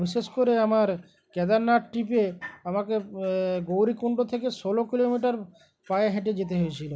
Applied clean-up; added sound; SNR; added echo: none; none; none; none.